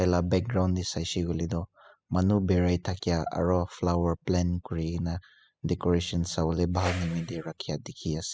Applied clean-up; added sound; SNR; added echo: classical method spectral subtraction.